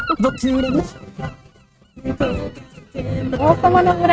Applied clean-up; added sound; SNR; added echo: neural mask model RNNoise.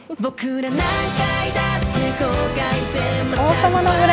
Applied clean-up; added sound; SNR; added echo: none; none; none; none.